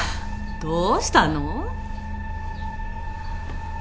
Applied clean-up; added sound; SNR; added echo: none; none; none; none.